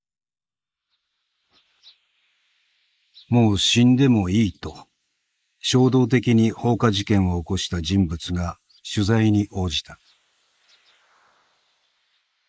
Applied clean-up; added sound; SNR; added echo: neural mask model Resemble Enhance denoiser.